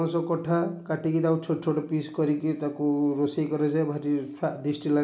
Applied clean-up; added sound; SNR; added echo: none; none; none; none.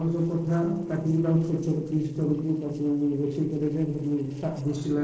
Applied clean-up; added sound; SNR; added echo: neural separator model SepFormer DNS4.